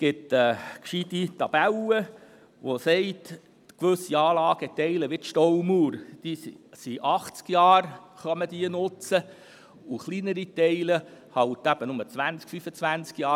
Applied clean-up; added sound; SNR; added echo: none; none; none; none.